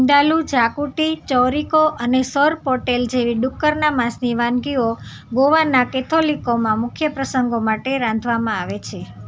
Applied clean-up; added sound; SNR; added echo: none; none; none; none.